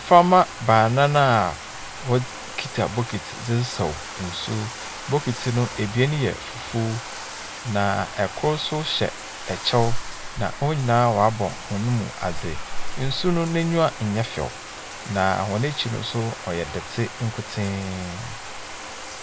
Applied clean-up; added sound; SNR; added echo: none; Bathtub (filling or washing); 9 dB; none.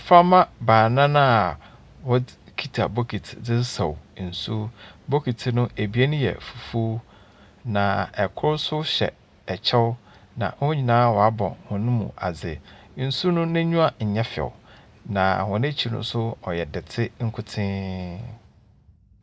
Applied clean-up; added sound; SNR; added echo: none; none; none; none.